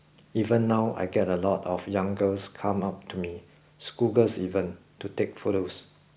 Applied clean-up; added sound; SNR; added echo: none; none; none; none.